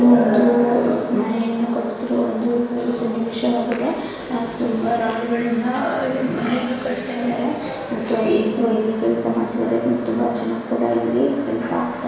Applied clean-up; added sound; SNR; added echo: none; none; none; reverberation time 0.9 s.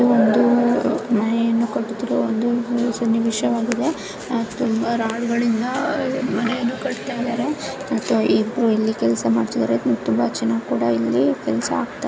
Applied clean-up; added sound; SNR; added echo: none; none; none; none.